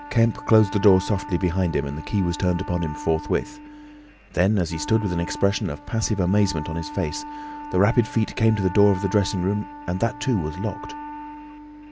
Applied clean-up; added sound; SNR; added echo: none; Wind instrument, woodwind instrument; 13 dB; none.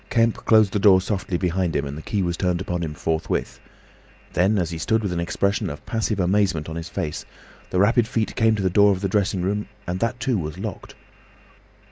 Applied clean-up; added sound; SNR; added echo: none; none; none; none.